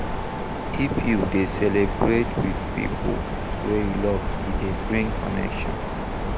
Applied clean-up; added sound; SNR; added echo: none; Mechanisms; 1 dB; none.